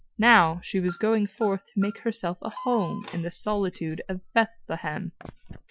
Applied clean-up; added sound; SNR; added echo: classical method Wiener filter.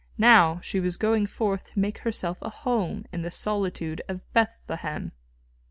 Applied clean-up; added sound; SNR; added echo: none; none; none; none.